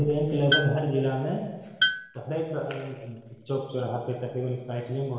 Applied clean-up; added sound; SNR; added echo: none; Tools; -1 dB; reverberation time 1.1 s.